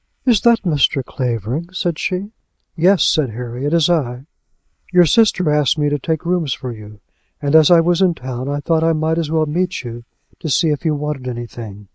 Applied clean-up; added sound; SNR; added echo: neural mask model Resemble Enhance denoiser.